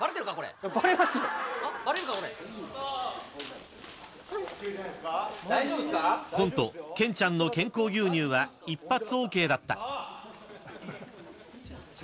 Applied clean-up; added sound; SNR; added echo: none; none; none; none.